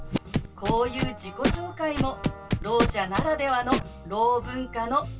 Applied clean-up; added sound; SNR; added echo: none; Scratching (performance technique); 3 dB; reverberation time 0.2 s.